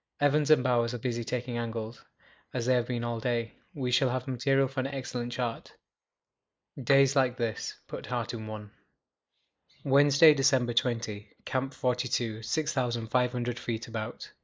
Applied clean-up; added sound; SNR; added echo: neural mask model Resemble Enhance denoiser.